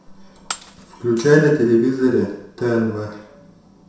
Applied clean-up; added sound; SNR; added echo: none; Shatter; 19 dB; reverberation time 0.7 s.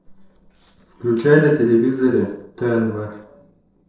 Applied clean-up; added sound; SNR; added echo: neural separator model SepFormer DNS4.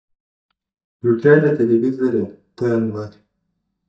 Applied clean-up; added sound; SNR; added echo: neural mask model DeepFilterNet 3.